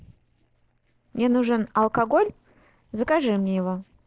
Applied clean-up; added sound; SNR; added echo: neural separator model SepFormer DNS4.